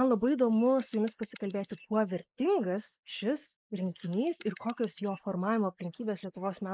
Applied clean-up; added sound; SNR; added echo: neural mask model Resemble Enhance denoiser.